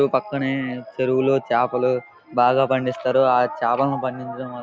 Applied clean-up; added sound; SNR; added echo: none; none; none; none.